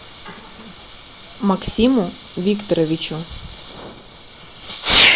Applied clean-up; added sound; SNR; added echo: none; Fireworks; 1 dB; none.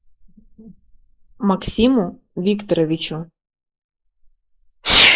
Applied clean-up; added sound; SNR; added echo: neural mask model Resemble Enhance denoiser.